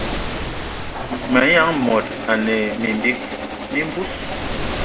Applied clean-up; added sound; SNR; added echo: none; Engine starting + Waves, surf; 4 dB; none.